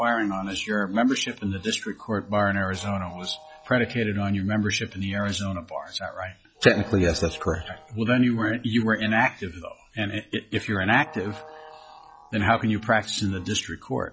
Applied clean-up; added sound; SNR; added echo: classical method log-MMSE.